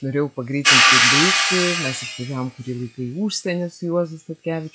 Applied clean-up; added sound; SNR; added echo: classical method log-MMSE.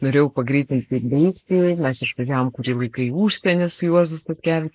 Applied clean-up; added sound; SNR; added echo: neural mask model Resemble Enhance denoiser.